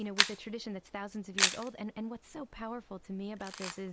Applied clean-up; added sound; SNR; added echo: none; Camera; -4 dB; none.